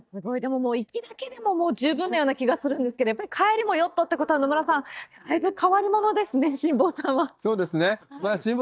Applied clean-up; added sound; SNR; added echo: neural mask model DeepFilterNet 3.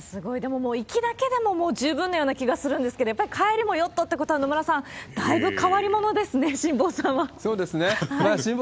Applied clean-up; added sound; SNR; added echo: none; none; none; none.